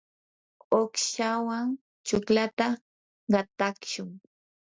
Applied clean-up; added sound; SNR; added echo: none; none; none; none.